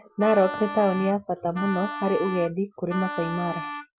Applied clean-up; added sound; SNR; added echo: classical method Wiener filter.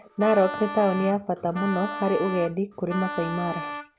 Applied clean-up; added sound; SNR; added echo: none; Wind instrument, woodwind instrument; 9 dB; none.